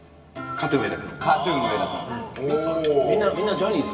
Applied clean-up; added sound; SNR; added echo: none; none; none; reverberation time 2.0 s.